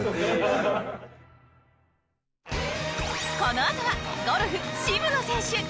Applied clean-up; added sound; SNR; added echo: none; Bowed string instrument; 17 dB; none.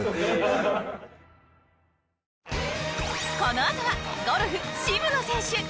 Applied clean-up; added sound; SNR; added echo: none; none; none; none.